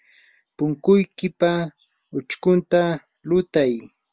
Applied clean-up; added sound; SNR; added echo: none; none; none; none.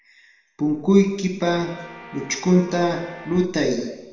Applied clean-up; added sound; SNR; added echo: none; Guitar; 18 dB; reverberation time 1.0 s.